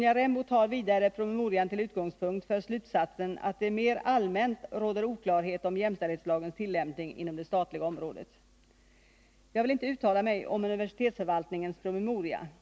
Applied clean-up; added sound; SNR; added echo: none; none; none; none.